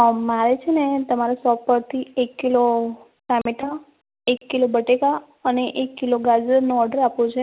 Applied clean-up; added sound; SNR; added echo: none; none; none; none.